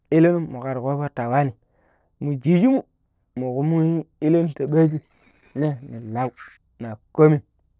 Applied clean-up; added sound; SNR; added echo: neural separator model SepFormer DNS4.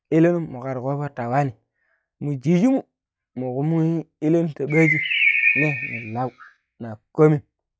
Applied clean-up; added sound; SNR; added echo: classical method log-MMSE.